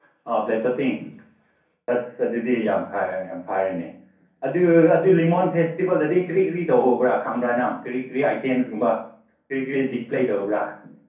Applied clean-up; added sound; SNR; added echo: none; none; none; reverberation time 0.6 s.